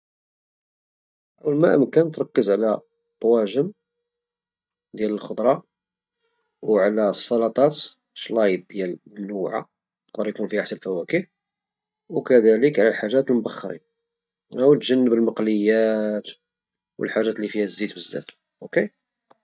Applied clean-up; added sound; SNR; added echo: neural mask model DeepFilterNet 3.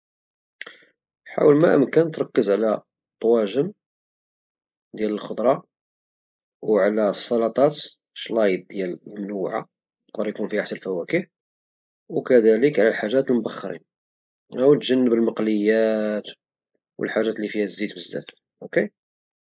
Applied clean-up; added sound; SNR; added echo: neural mask model Resemble Enhance denoiser.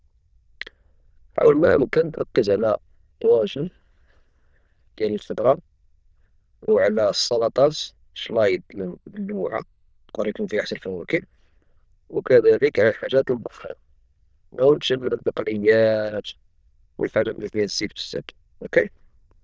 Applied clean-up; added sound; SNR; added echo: neural diffusion model UNIVERSE++.